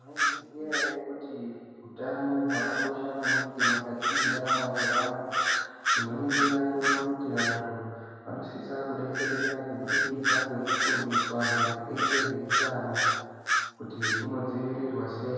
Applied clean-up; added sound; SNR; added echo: none; Bird vocalization, bird call, bird song; -2 dB; reverberation time 1.9 s.